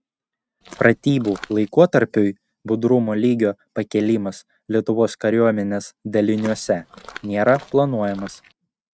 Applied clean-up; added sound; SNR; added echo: neural mask model RNNoise.